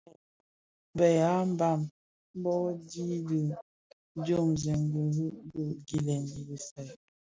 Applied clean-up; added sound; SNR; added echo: none; none; none; none.